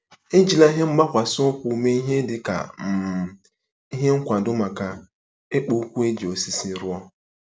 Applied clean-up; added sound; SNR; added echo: none; none; none; none.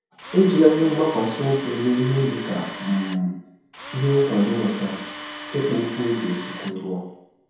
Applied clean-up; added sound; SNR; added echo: none; Tools; 12 dB; reverberation time 2.0 s.